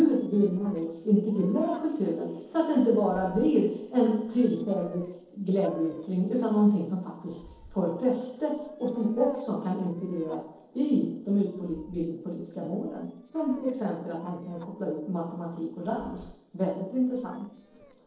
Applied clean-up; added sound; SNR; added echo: neural separator model SepFormer DNS4.